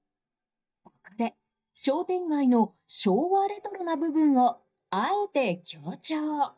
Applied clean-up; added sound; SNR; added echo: neural mask model DeepFilterNet 3.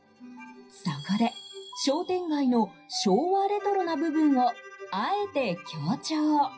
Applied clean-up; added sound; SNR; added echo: classical method WPE with log-MMSE.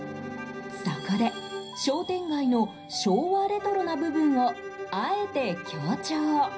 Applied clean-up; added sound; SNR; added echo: none; Bowed string instrument; 13 dB; reverberation time 0.5 s.